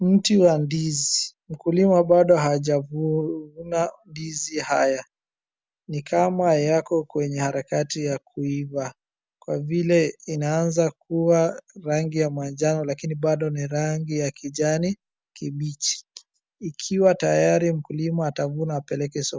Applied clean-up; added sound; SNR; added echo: none; none; none; none.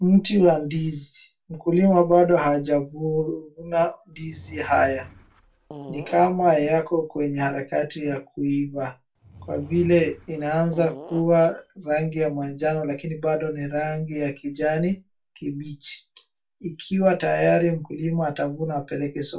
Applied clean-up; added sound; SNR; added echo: none; Fart / Drawer open or close; 18 dB; reverberation time 0.2 s.